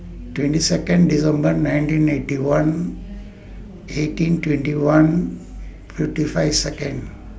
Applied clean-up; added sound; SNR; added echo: none; none; none; none.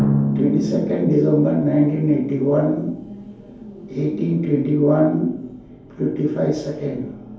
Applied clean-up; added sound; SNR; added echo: none; Drum; 8 dB; reverberation time 2.4 s.